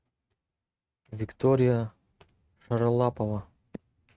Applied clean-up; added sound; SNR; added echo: neural mask model RNNoise.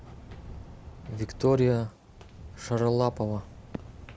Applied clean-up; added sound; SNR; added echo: none; Walk, footsteps; 15 dB; none.